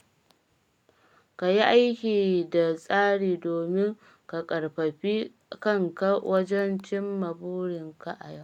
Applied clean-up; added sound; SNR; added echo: none; none; none; none.